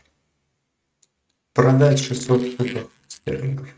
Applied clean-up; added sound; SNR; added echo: neural mask model RNNoise.